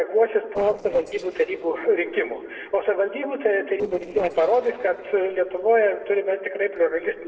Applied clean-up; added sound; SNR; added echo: neural separator model SepFormer DNS4.